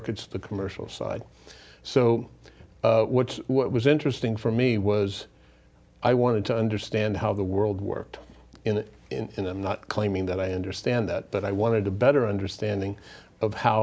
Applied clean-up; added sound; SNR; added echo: none; none; none; none.